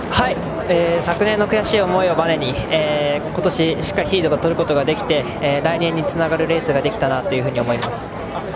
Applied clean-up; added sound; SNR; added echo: none; none; none; none.